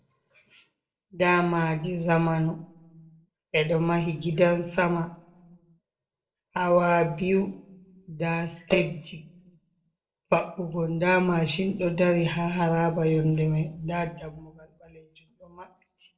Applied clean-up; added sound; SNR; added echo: neural separator model SepFormer DNS4.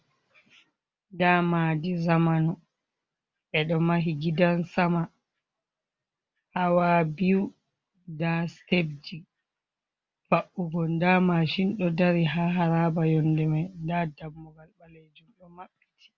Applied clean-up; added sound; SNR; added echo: none; none; none; none.